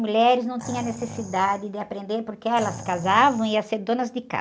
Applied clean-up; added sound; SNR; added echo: none; Animal; 15 dB; none.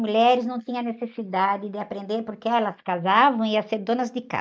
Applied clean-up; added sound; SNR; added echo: neural mask model Resemble Enhance denoiser.